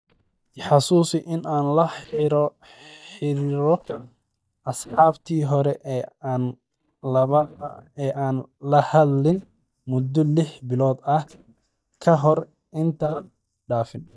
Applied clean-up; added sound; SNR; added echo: neural mask model DeepFilterNet 3.